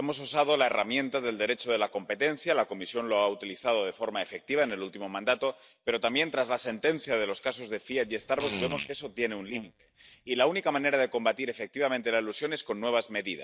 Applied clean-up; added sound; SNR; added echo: neural mask model DeepFilterNet 3.